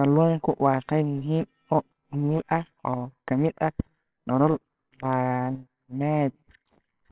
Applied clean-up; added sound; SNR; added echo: neural separator model SepFormer WHAMR!.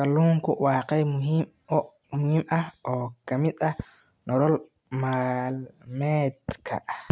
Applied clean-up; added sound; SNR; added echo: none; none; none; none.